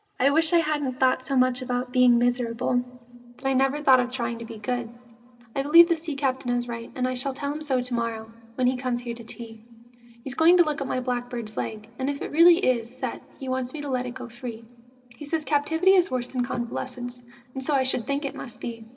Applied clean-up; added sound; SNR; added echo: none; none; none; reverberation time 2.2 s.